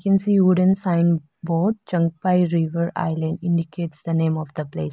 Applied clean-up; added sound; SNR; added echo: none; none; none; none.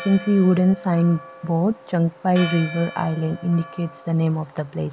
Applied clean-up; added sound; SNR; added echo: none; Church bell; 17 dB; none.